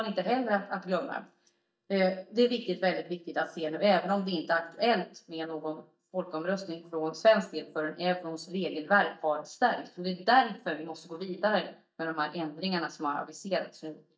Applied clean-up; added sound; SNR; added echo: neural mask model DeepFilterNet 3.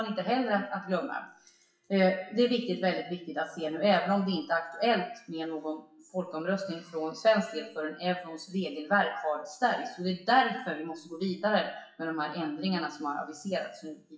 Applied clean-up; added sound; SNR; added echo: classical method WPE with log-MMSE.